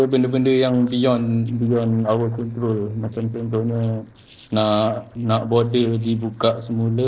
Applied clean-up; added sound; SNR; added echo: neural separator model SepFormer DNS4.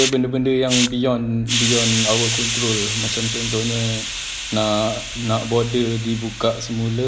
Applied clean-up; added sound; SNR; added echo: none; Hiss; 4 dB; none.